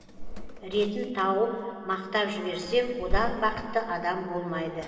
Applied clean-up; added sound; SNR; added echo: none; Drawer open or close; 6 dB; reverberation time 2.7 s.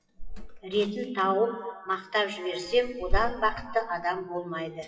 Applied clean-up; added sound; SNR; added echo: classical method WPE with log-MMSE.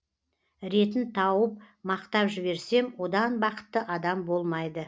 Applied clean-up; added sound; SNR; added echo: none; none; none; none.